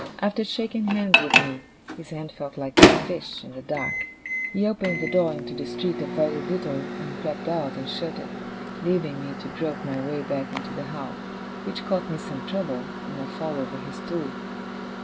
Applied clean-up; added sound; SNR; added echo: none; Microwave oven; -2 dB; none.